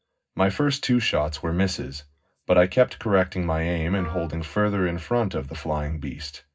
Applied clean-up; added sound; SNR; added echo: none; Wind instrument, woodwind instrument; 19 dB; reverberation time 0.4 s.